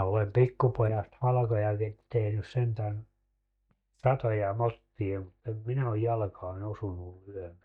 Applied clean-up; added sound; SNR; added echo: neural mask model DeepFilterNet 3.